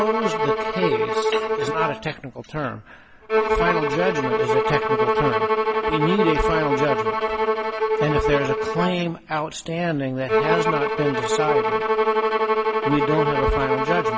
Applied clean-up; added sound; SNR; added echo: none; Bowed string instrument; -4 dB; none.